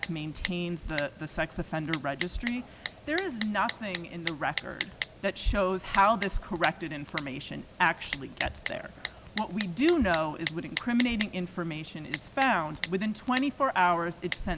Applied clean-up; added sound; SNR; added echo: none; Typing; 10 dB; none.